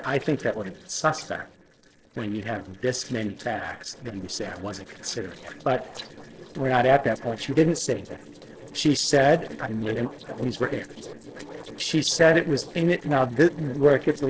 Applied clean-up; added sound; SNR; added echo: neural separator model SepFormer DNS4.